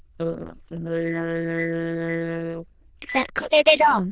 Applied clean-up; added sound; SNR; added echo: neural diffusion model UNIVERSE++.